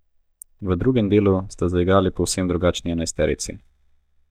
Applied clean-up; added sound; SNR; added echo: neural mask model DeepFilterNet 3.